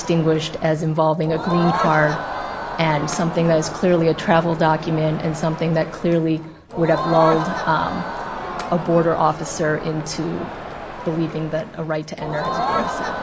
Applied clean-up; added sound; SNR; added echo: none; Crowd; 7 dB; none.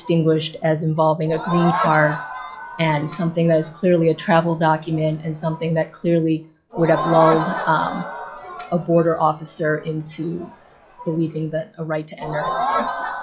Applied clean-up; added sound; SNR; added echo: classical method log-MMSE.